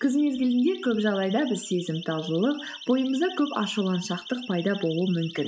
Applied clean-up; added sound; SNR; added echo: classical method log-MMSE.